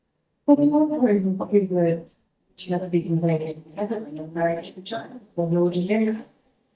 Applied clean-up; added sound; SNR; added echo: neural mask model DeepFilterNet 3.